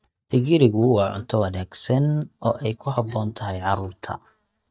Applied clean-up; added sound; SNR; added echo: neural mask model DeepFilterNet 3.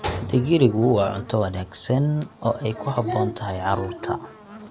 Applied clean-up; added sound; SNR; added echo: none; Buzz; 20 dB; none.